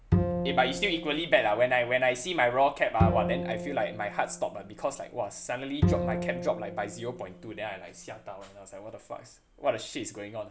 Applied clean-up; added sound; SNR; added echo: none; Bowed string instrument; 3 dB; none.